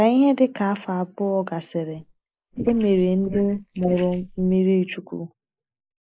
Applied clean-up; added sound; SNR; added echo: neural mask model Resemble Enhance denoiser.